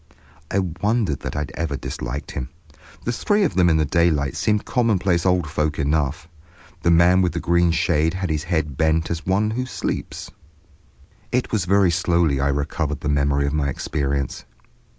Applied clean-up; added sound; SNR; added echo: none; none; none; none.